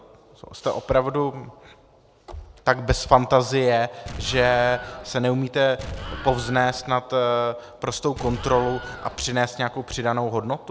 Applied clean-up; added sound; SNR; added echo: none; Explosion; 11 dB; none.